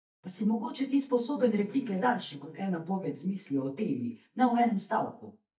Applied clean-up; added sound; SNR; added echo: neural mask model DeepFilterNet 3.